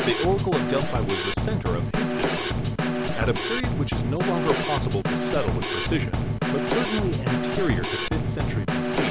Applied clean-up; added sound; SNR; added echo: none; Snare drum / Drum kit; -4 dB; none.